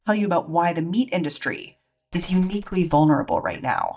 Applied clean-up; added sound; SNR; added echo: neural mask model DeepFilterNet 3.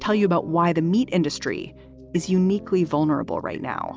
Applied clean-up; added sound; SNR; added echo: none; none; none; none.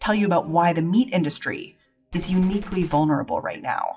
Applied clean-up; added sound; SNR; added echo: classical method WPE with log-MMSE.